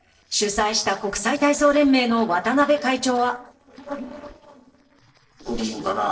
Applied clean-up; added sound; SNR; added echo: neural separator model SepFormer DNS4.